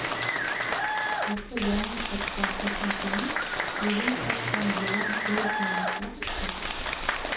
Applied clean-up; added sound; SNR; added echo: none; Applause; -4 dB; reverberation time 0.6 s.